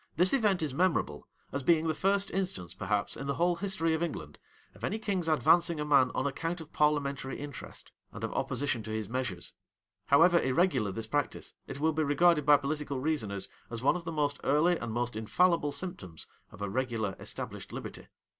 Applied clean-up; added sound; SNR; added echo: none; none; none; none.